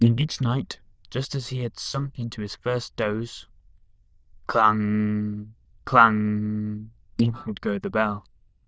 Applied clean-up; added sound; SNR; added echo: neural diffusion model UNIVERSE++.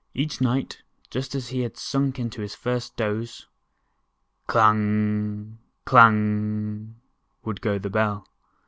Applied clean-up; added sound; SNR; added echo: none; none; none; none.